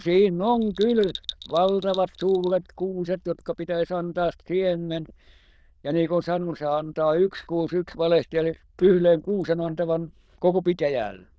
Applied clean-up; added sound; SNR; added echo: neural diffusion model UNIVERSE++.